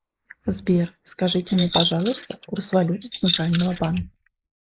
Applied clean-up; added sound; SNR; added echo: neural mask model Resemble Enhance denoiser.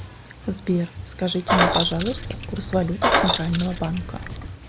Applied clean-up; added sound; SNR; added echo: none; Keys jangling; -2 dB; none.